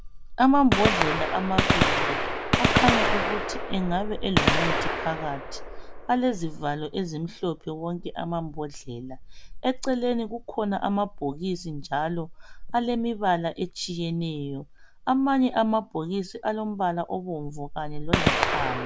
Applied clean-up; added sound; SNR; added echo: none; Gunshot, gunfire; 1 dB; none.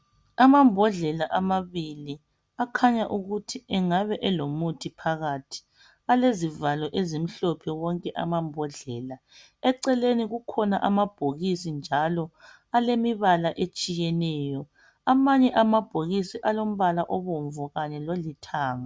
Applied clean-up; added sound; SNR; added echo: none; none; none; none.